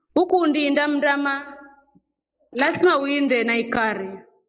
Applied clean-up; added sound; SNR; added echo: neural mask model Resemble Enhance denoiser.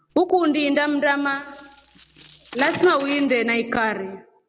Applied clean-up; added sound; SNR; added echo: none; Coin (dropping); 18 dB; none.